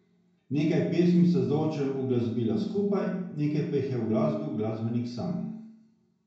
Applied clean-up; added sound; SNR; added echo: none; none; none; reverberation time 0.6 s.